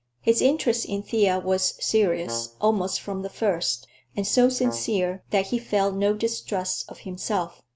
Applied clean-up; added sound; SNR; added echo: none; Brass instrument; 16 dB; none.